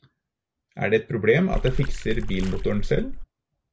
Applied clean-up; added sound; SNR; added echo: none; Water / Splash, splatter; 0 dB; none.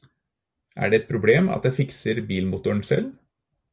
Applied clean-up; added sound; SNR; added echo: none; none; none; none.